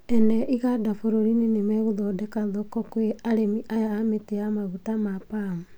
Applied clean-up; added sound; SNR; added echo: none; none; none; none.